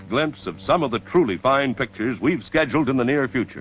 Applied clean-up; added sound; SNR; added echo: none; none; none; none.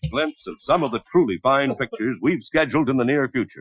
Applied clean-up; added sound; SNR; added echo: classical method Wiener filter.